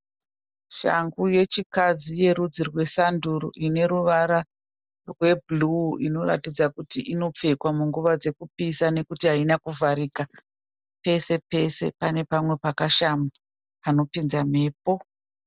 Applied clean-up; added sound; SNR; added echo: none; none; none; none.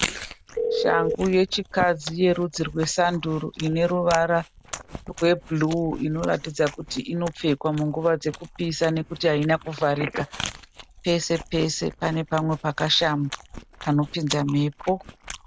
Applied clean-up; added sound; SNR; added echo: none; Chewing, mastication + Telephone; 10 dB; none.